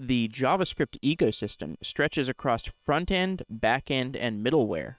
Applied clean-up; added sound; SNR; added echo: neural separator model SepFormer WHAM!.